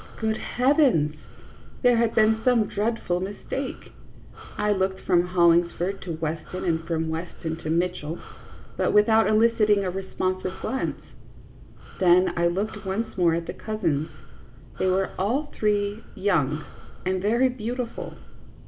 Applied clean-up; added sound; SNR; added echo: none; Breathing; 15 dB; none.